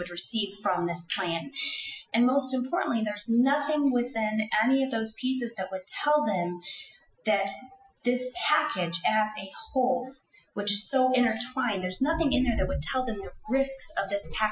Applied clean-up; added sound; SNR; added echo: classical method Wiener filter.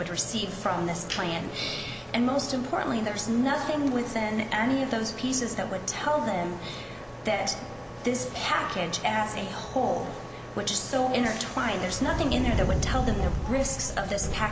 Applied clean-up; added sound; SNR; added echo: none; Subway, metro, underground; 7 dB; none.